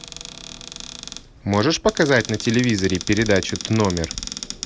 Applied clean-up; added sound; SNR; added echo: none; Cupboard open or close; 12 dB; none.